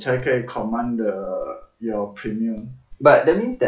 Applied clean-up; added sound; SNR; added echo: classical method log-MMSE.